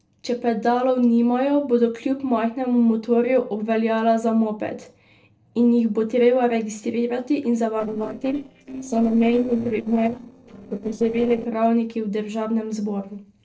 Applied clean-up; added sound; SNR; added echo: neural separator model SepFormer DNS4.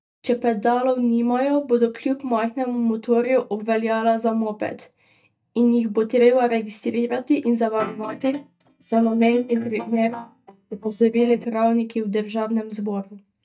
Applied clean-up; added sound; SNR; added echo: neural mask model DeepFilterNet 3.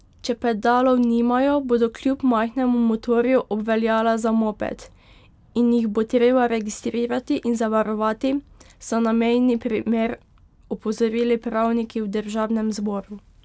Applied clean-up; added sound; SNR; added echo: none; none; none; none.